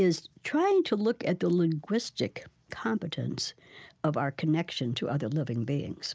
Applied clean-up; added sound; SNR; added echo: none; none; none; none.